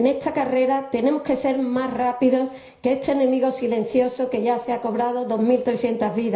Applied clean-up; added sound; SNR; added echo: none; none; none; reverberation time 0.5 s.